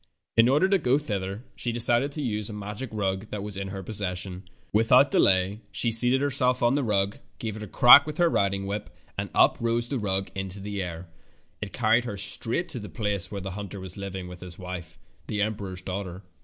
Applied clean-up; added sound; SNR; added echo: none; none; none; none.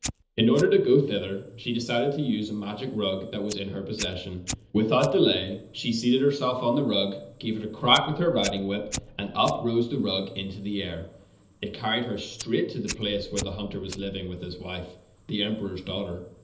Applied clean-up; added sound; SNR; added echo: none; Fire; 17 dB; reverberation time 1.2 s.